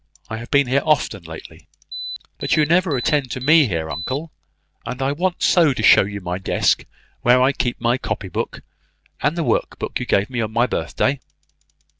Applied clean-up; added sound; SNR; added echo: none; Alarm; 10 dB; none.